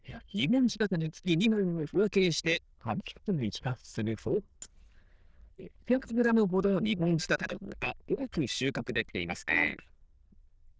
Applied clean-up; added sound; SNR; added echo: neural diffusion model UNIVERSE++.